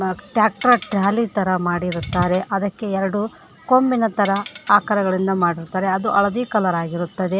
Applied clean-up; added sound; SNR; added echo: none; Tools; 17 dB; none.